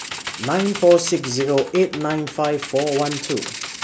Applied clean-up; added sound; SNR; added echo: none; Computer keyboard + Rattle (instrument); 11 dB; none.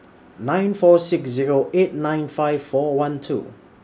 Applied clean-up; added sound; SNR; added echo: none; none; none; none.